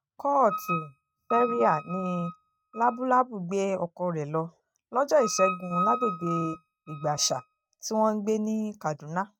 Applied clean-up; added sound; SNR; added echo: neural mask model RNNoise.